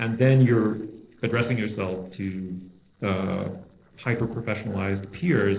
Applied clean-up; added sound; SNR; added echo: neural separator model SepFormer DNS4.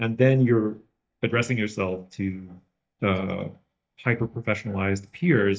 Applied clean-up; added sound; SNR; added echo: neural mask model DeepFilterNet 3.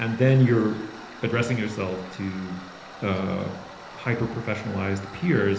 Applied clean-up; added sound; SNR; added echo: none; Tools; 16 dB; reverberation time 1.0 s.